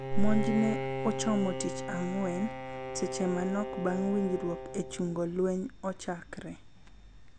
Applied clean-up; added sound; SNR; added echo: none; Bowed string instrument; 7 dB; none.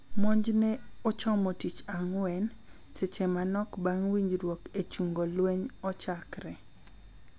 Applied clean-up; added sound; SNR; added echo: none; none; none; none.